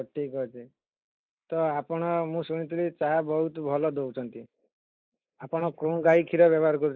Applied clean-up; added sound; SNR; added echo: neural mask model Resemble Enhance denoiser.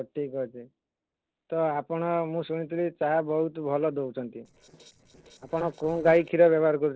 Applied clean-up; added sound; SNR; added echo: neural separator model SepFormer DNS4.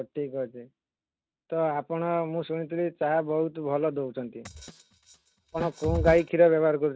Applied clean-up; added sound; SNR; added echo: neural mask model RNNoise.